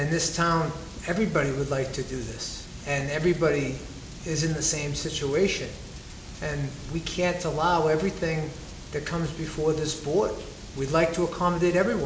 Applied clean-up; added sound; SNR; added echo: none; none; none; none.